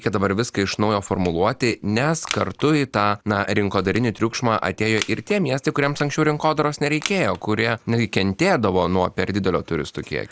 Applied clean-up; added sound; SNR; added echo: none; Crushing; 17 dB; none.